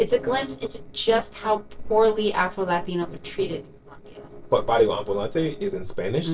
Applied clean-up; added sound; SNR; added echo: neural separator model SepFormer DNS4.